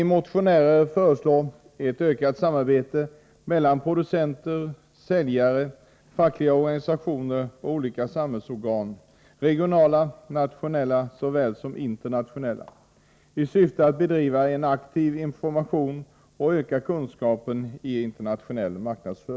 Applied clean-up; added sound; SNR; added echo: none; none; none; none.